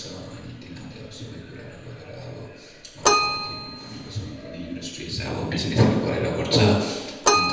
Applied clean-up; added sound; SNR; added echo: none; Keyboard (musical); 3 dB; reverberation time 1.1 s.